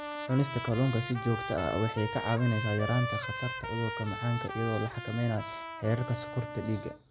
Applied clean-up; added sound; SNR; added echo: none; Trumpet; 7 dB; none.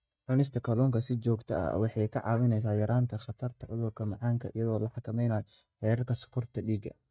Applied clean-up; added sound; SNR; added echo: neural mask model DeepFilterNet 3.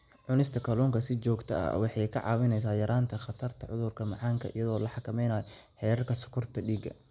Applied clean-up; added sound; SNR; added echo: none; none; none; none.